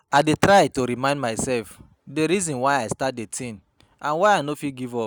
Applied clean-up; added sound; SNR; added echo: none; none; none; none.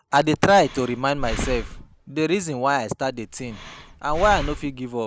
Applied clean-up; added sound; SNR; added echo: none; Breathing; 9 dB; none.